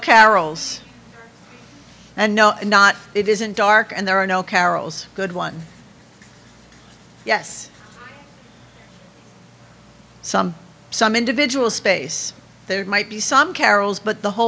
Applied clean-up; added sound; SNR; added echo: none; none; none; none.